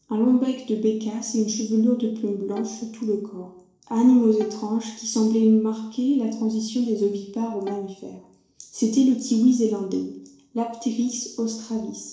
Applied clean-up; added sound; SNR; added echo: neural separator model SepFormer DNS4.